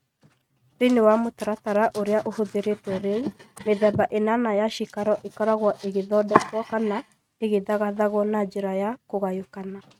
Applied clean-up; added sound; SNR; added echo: neural mask model RNNoise.